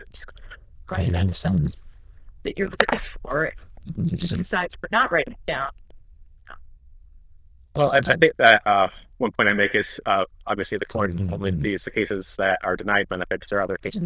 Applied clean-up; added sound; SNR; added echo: neural diffusion model UNIVERSE++.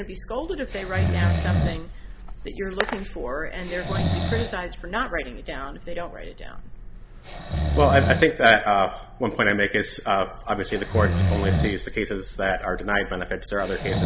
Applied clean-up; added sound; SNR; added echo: none; Breathing; 3 dB; none.